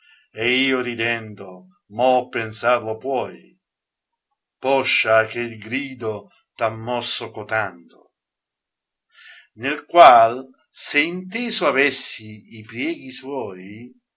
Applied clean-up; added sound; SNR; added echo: none; none; none; none.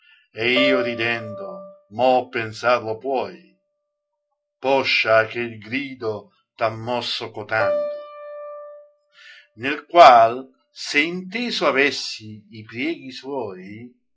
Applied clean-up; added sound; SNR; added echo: classical method log-MMSE.